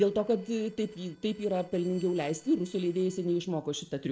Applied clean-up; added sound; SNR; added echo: neural separator model SepFormer DNS4.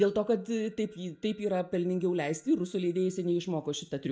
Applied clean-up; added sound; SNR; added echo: neural mask model DeepFilterNet 3.